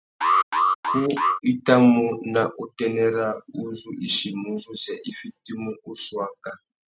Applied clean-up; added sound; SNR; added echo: neural mask model RNNoise.